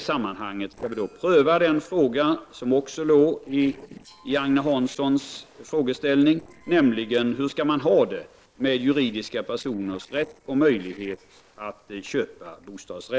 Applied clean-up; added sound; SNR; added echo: neural separator model SepFormer DNS4.